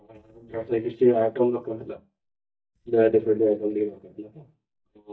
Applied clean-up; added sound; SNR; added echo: neural mask model DeepFilterNet 3.